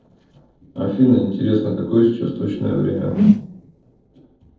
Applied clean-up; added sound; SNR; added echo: neural separator model SepFormer DNS4.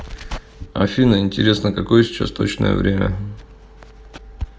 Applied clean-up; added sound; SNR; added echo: none; none; none; none.